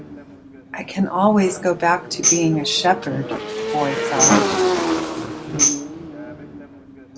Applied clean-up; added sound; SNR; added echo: none; Motorcycle / Engine + Tambourine; 0 dB; none.